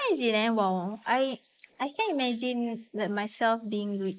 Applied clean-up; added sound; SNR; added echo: neural mask model Resemble Enhance denoiser.